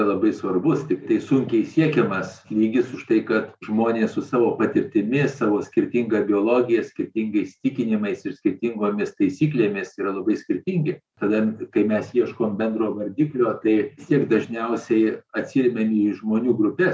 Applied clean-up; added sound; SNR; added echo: none; none; none; none.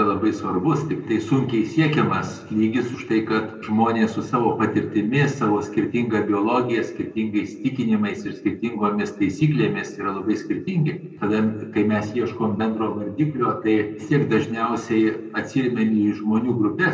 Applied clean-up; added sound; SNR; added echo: none; none; none; reverberation time 0.5 s.